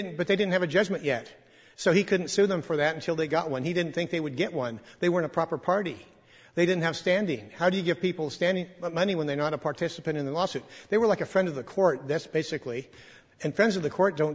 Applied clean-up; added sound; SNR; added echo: none; none; none; none.